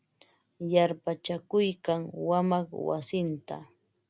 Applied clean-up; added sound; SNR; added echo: none; none; none; none.